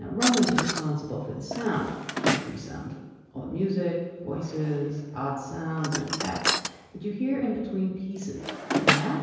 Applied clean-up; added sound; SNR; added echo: none; Drawer open or close; 3 dB; reverberation time 1.2 s.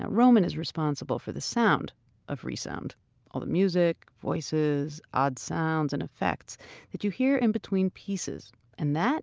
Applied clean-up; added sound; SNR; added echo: none; none; none; none.